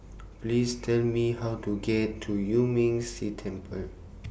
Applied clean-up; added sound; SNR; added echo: none; none; none; none.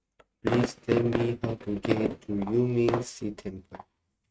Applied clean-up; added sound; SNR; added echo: neural mask model RNNoise.